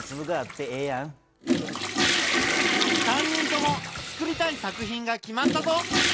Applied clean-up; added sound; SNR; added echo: none; Toilet flush / Water; -3 dB; none.